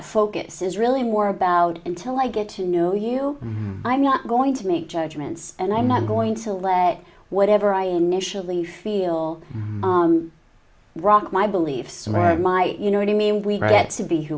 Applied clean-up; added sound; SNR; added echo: none; none; none; none.